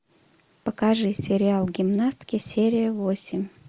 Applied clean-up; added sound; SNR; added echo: none; none; none; none.